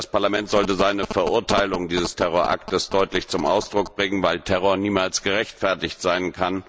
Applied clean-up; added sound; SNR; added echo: none; Telephone; 11 dB; none.